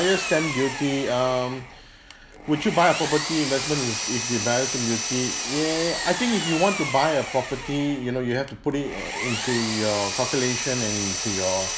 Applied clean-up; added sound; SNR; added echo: none; Power tool; 5 dB; none.